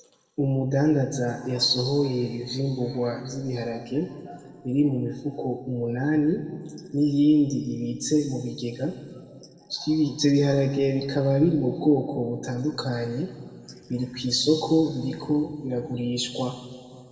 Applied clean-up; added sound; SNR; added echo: none; none; none; reverberation time 1.7 s.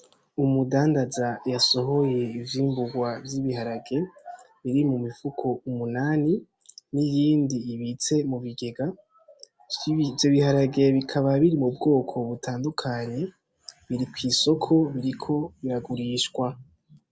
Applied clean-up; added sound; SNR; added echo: none; none; none; none.